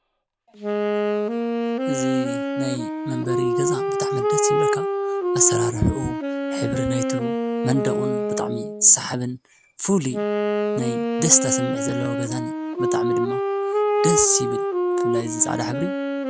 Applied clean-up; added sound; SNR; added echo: none; Wind instrument, woodwind instrument; -2 dB; none.